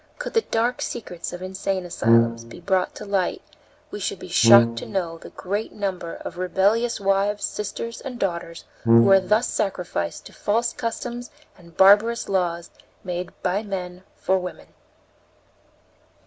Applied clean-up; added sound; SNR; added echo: none; Brass instrument; -4 dB; none.